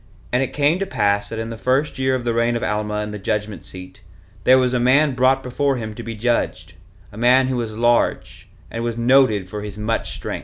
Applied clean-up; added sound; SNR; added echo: none; none; none; none.